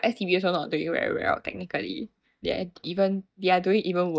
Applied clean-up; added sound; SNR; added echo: neural mask model DeepFilterNet 3.